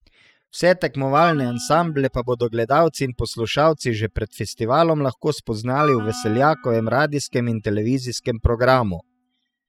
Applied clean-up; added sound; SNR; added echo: classical method spectral subtraction.